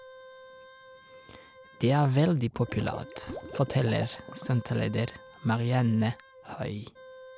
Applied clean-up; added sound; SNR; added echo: none; Wind instrument, woodwind instrument + Water / Liquid; 17 dB; none.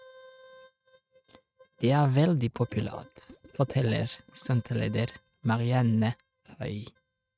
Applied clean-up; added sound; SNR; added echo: neural mask model RNNoise.